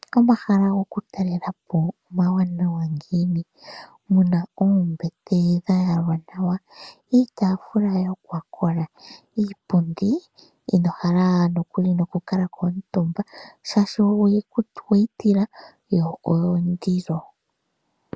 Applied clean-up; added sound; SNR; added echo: none; none; none; none.